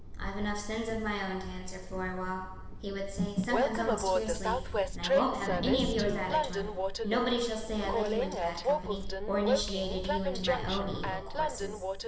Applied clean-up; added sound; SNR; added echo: none; Train; -2 dB; reverberation time 1.1 s.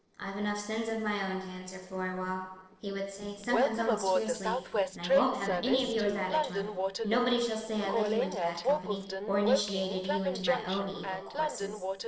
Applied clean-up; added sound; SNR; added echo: neural separator model SepFormer DNS4.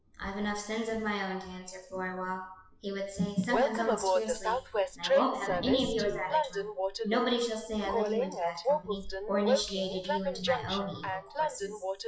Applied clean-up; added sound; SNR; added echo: classical method WPE with log-MMSE.